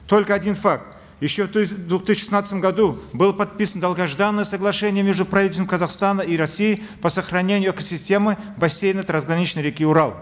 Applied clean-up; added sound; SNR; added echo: none; none; none; none.